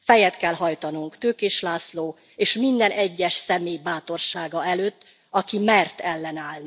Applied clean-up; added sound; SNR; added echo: none; none; none; none.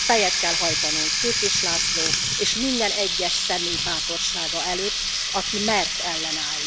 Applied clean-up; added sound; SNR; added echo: none; Water tap, faucet; -4 dB; none.